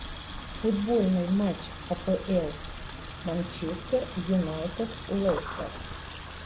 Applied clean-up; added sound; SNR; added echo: none; Water tap, faucet; 11 dB; none.